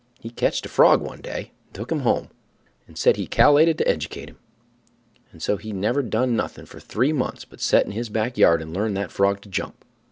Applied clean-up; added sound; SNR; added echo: none; none; none; none.